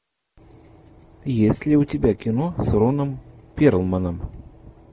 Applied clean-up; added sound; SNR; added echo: none; none; none; none.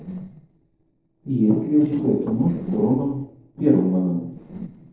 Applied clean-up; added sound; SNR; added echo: neural separator model SepFormer DNS4.